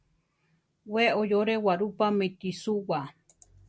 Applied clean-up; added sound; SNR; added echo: none; none; none; none.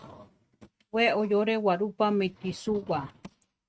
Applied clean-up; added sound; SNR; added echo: neural mask model RNNoise.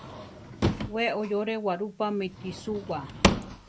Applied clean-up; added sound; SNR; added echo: none; Drawer open or close / Wood; 0 dB; none.